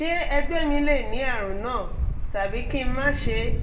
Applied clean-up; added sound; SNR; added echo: none; Ocean; -2 dB; reverberation time 0.5 s.